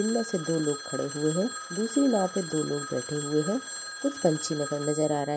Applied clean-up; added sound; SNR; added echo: none; Telephone; 9 dB; none.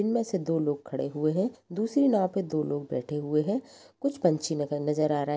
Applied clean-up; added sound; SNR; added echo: none; none; none; none.